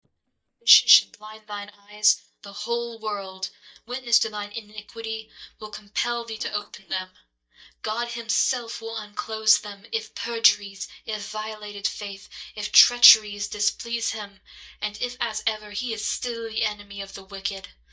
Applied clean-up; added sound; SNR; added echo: neural mask model DeepFilterNet 3.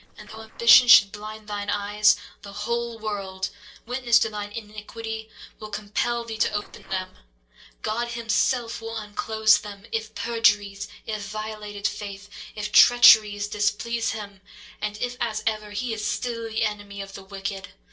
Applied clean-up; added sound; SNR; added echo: neural separator model SepFormer DNS4.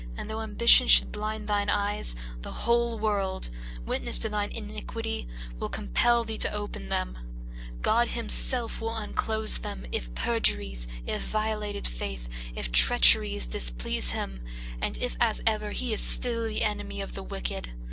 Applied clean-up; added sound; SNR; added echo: none; none; none; none.